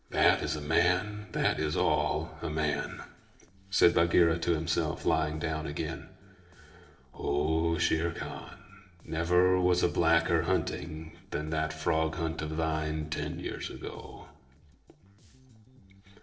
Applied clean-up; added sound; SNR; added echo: neural separator model SepFormer DNS4.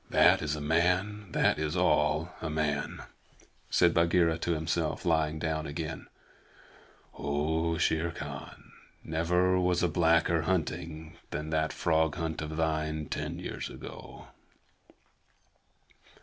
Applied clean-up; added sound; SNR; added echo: none; none; none; none.